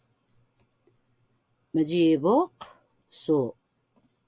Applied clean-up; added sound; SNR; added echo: none; none; none; none.